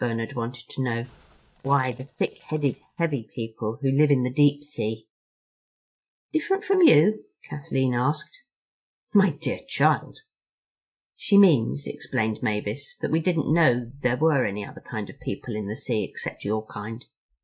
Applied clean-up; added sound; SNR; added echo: neural mask model DeepFilterNet 3.